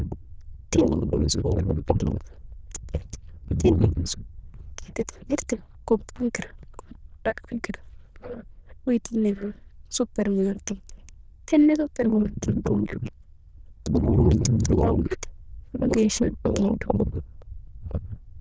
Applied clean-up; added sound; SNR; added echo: neural diffusion model UNIVERSE++.